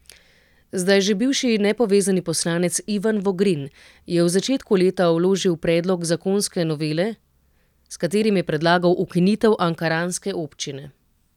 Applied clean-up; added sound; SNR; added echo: none; none; none; none.